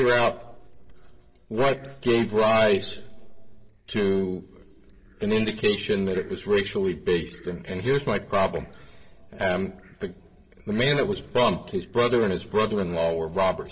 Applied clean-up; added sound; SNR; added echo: neural separator model SepFormer DNS4.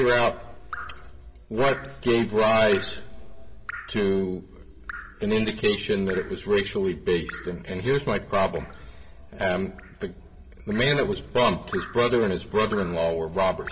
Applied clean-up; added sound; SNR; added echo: none; Drip; 18 dB; reverberation time 1.9 s.